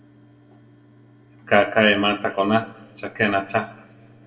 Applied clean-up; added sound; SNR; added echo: none; none; none; reverberation time 1.9 s.